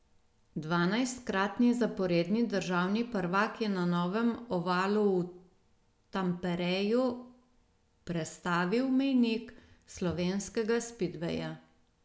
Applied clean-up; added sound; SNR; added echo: none; none; none; none.